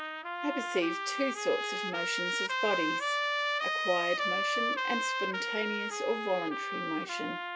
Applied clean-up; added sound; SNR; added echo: none; Trumpet; -2 dB; none.